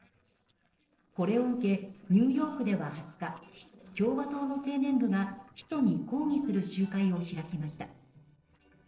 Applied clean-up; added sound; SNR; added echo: neural separator model SepFormer DNS4.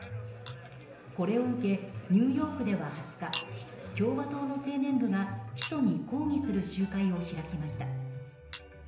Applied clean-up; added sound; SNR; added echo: none; Chink, clink; 10 dB; reverberation time 0.9 s.